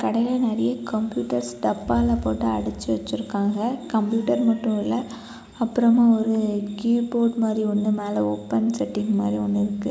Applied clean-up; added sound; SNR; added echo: none; none; none; none.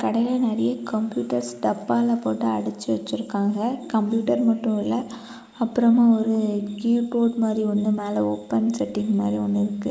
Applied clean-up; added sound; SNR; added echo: neural mask model Resemble Enhance denoiser.